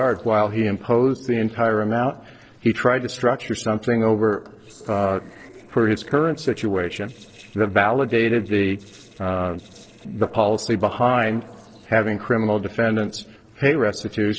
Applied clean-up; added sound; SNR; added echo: neural separator model SepFormer DNS4.